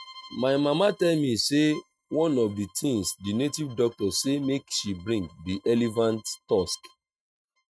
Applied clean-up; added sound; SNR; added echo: neural mask model RNNoise.